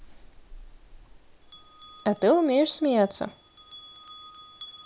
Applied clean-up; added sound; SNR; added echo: none; Bell; 19 dB; none.